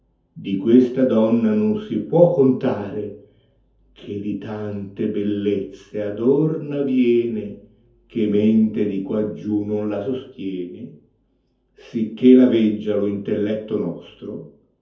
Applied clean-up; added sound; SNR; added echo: none; none; none; reverberation time 0.5 s.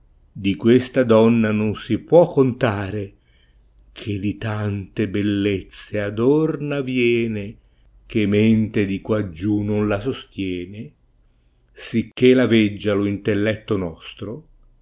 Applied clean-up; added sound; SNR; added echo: none; none; none; none.